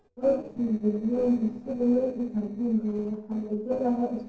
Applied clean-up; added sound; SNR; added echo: neural separator model SepFormer DNS4.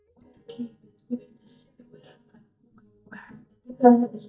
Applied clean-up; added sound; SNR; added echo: neural mask model DeepFilterNet 3.